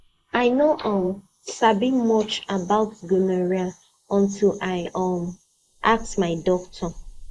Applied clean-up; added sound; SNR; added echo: neural mask model Resemble Enhance denoiser.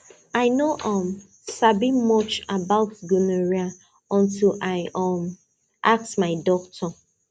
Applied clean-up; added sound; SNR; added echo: none; none; none; none.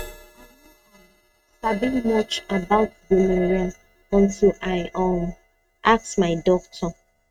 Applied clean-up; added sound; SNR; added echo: neural mask model RNNoise.